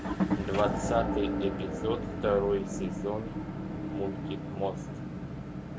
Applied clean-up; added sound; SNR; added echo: none; Motor vehicle (road) / Engine; 0 dB; none.